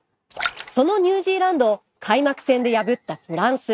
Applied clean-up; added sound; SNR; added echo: neural mask model RNNoise.